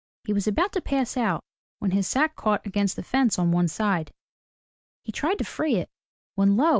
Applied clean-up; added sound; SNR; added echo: none; none; none; none.